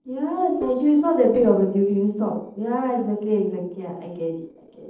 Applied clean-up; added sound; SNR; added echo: neural separator model SepFormer DNS4.